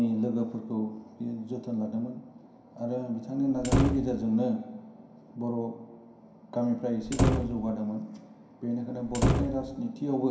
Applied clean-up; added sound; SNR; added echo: none; Slam; -2 dB; reverberation time 0.5 s.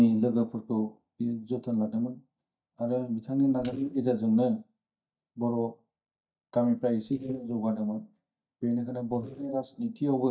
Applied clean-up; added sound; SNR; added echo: neural mask model DeepFilterNet 3.